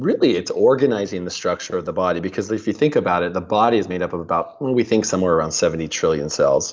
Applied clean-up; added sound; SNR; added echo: none; none; none; none.